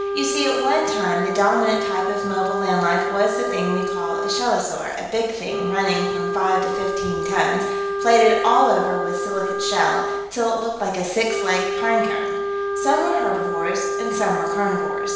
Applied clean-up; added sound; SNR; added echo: none; Wind instrument, woodwind instrument; 3 dB; reverberation time 1.0 s.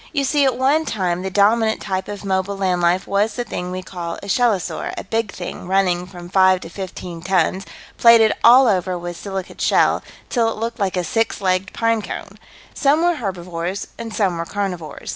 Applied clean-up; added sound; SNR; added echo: none; none; none; none.